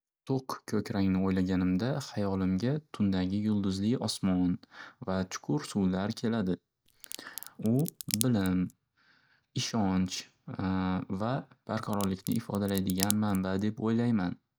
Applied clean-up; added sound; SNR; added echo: none; Crack; 10 dB; none.